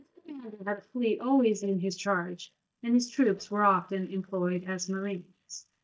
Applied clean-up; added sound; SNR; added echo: neural mask model DeepFilterNet 3.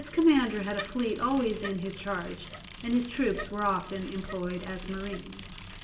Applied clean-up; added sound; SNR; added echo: none; Bicycle; 11 dB; reverberation time 1.3 s.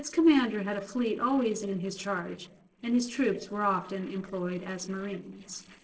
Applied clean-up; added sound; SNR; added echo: neural separator model SepFormer DNS4.